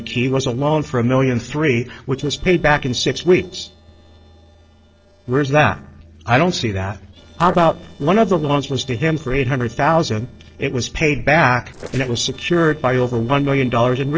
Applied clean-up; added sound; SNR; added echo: neural separator model SepFormer DNS4.